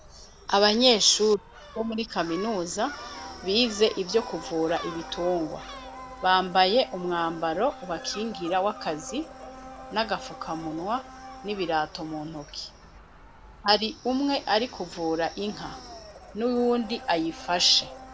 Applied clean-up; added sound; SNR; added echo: none; Domestic sounds, home sounds + Gull, seagull; 16 dB; none.